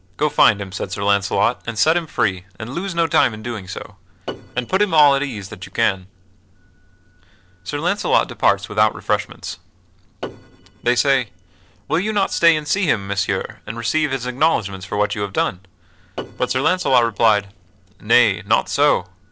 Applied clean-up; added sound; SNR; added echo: neural separator model SepFormer DNS4.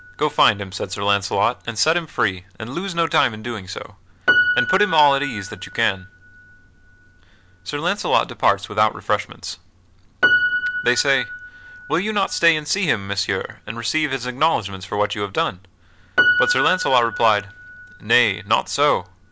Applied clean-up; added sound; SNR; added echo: none; Piano; 5 dB; none.